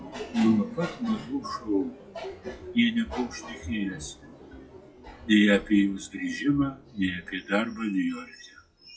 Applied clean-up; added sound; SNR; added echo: classical method WPE with log-MMSE.